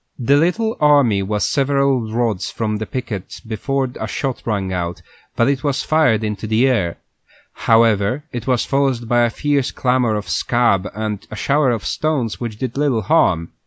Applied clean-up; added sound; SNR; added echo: none; none; none; none.